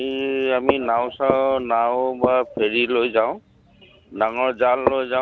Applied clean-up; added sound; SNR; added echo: none; Walk, footsteps; 9 dB; none.